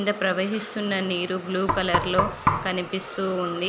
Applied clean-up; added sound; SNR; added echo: none; Knock; 2 dB; none.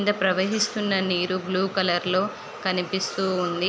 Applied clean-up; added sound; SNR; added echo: none; none; none; none.